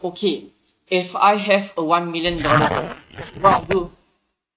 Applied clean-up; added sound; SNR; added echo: neural mask model RNNoise.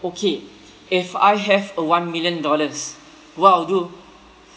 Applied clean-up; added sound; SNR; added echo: none; none; none; none.